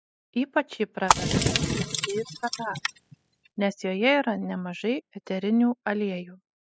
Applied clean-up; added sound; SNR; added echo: classical method spectral subtraction.